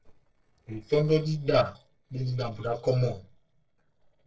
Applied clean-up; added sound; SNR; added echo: neural separator model SepFormer DNS4.